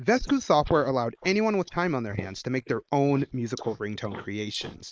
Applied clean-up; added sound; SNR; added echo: neural mask model Resemble Enhance denoiser.